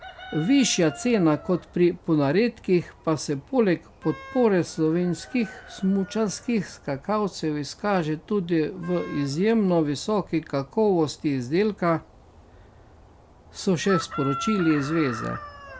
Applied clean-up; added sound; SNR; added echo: none; Wind instrument, woodwind instrument + Chicken, rooster; 16 dB; none.